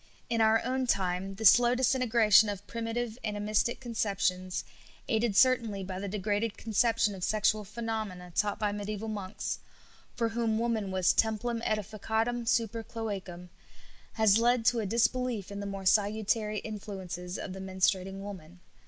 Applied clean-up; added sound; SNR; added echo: none; none; none; none.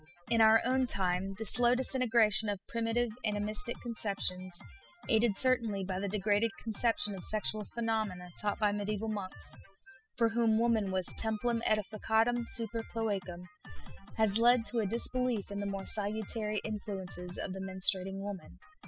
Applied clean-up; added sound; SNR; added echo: classical method spectral subtraction.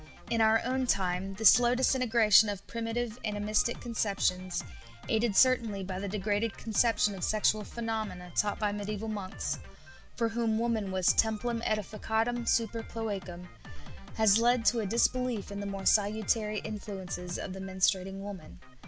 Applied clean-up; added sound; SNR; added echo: none; Drum kit; 16 dB; none.